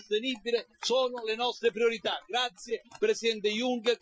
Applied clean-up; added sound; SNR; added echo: classical method Wiener filter.